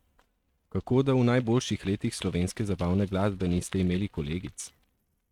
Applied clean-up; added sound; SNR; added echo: neural mask model RNNoise.